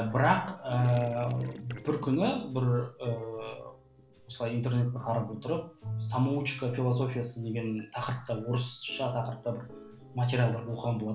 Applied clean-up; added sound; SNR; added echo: neural separator model SepFormer DNS4.